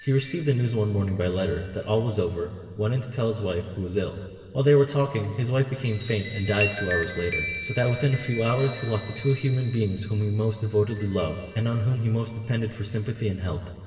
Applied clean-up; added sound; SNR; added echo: none; Chime; 13 dB; reverberation time 2.3 s.